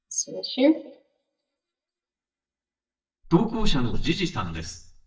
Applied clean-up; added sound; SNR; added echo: neural mask model DeepFilterNet 3.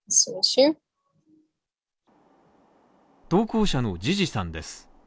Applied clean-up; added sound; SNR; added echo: none; none; none; none.